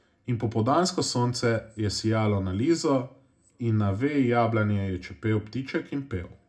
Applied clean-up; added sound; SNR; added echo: none; none; none; reverberation time 0.2 s.